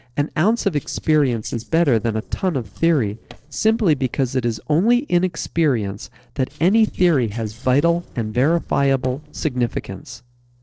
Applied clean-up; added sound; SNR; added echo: neural separator model SepFormer DNS4.